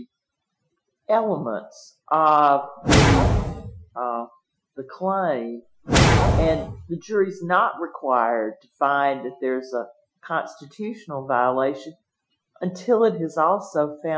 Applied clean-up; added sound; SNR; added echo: classical method Wiener filter.